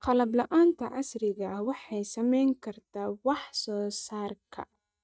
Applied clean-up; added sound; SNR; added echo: neural mask model DeepFilterNet 3.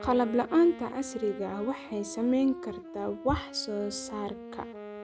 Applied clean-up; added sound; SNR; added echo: none; Wind instrument, woodwind instrument; 13 dB; none.